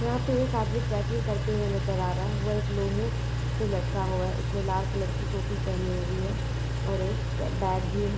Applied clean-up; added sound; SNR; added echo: none; Engine; -3 dB; none.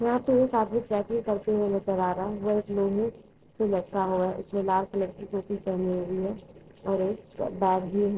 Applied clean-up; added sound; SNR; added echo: neural separator model SepFormer DNS4.